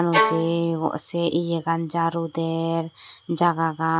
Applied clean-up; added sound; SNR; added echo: none; Bowed string instrument; 0 dB; none.